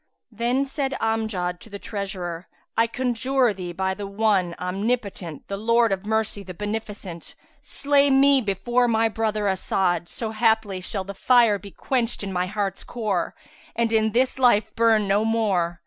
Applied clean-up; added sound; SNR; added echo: none; none; none; none.